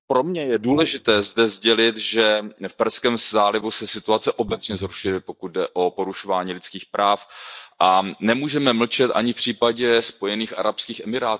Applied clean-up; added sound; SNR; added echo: neural mask model DeepFilterNet 3.